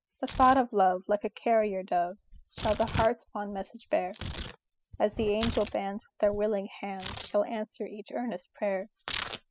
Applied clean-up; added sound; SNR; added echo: classical method spectral subtraction.